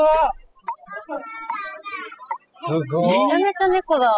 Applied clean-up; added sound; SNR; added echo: classical method spectral subtraction.